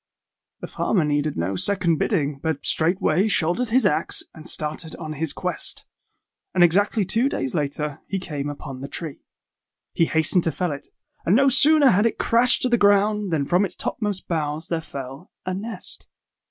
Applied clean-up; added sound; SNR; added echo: none; none; none; none.